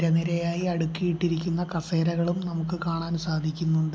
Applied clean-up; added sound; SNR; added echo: none; none; none; none.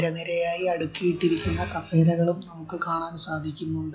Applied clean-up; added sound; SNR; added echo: classical method log-MMSE.